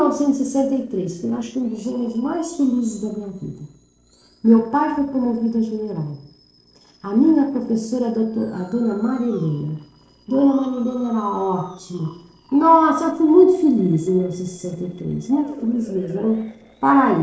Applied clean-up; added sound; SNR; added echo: neural separator model SepFormer DNS4.